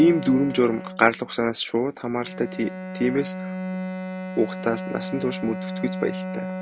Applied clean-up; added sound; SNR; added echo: none; Bowed string instrument; 8 dB; none.